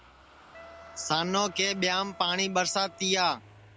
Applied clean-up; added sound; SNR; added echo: none; Wind instrument, woodwind instrument + Engine starting / Motor vehicle (road); 20 dB; none.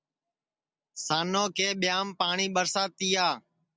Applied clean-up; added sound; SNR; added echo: none; none; none; none.